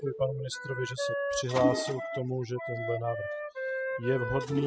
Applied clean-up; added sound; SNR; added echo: classical method spectral subtraction.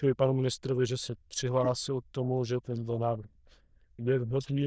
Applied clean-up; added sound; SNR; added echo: neural diffusion model UNIVERSE++.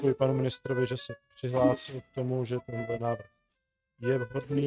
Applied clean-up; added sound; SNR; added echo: neural mask model RNNoise.